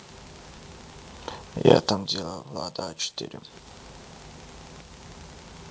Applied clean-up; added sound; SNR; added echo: none; none; none; none.